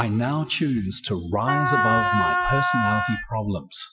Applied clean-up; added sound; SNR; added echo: classical method Wiener filter.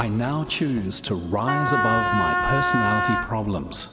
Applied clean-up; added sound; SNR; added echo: none; Wind instrument, woodwind instrument; -2 dB; none.